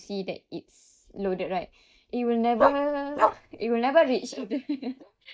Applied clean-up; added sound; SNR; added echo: neural mask model DeepFilterNet 3.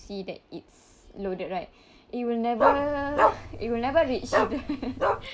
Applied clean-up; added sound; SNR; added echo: none; Bark; -3 dB; none.